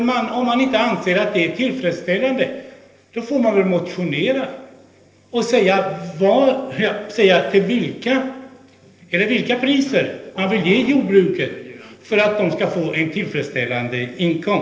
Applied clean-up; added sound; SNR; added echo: neural separator model SepFormer DNS4.